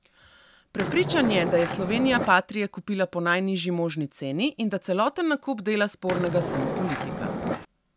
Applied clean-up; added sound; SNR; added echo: none; Skateboard; 4 dB; none.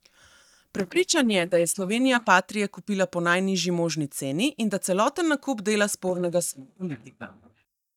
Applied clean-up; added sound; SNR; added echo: neural mask model DeepFilterNet 3.